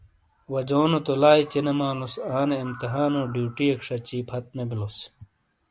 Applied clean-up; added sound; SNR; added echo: none; none; none; none.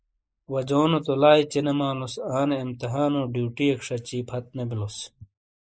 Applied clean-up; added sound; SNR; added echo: neural mask model Resemble Enhance denoiser.